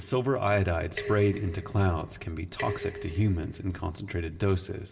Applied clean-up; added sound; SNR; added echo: none; Dishes, pots, and pans; 11 dB; reverberation time 0.6 s.